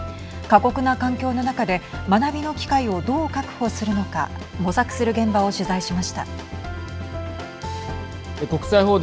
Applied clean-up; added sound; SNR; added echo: none; none; none; none.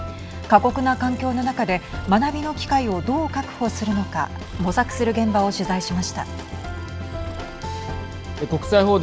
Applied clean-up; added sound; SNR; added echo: none; Breathing; 19 dB; none.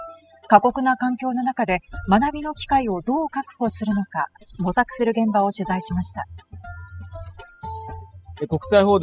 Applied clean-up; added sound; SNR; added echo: classical method spectral subtraction.